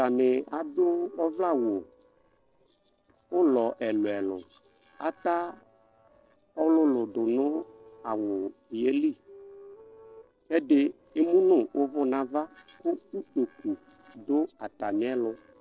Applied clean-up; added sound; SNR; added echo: neural separator model SepFormer DNS4.